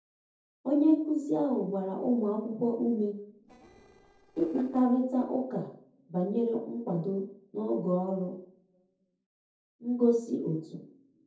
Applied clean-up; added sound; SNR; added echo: neural separator model SepFormer DNS4.